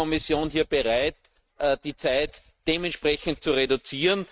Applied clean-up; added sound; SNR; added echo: neural mask model RNNoise.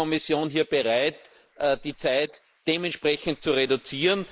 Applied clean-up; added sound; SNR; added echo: neural mask model Resemble Enhance denoiser.